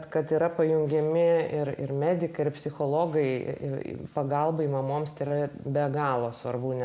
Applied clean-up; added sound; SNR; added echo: none; none; none; none.